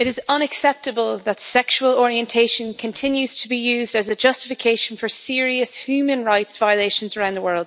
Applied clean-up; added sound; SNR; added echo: none; none; none; none.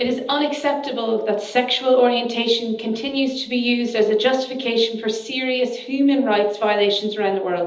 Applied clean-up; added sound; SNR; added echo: none; none; none; reverberation time 1.2 s.